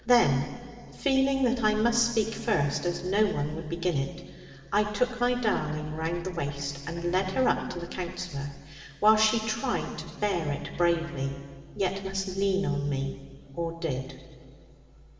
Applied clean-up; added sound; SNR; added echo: none; Bowed string instrument; 18 dB; reverberation time 2.2 s.